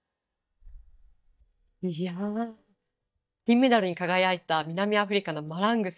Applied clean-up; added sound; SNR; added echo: neural mask model DeepFilterNet 3.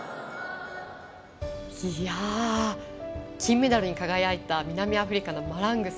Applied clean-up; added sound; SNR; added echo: none; none; none; none.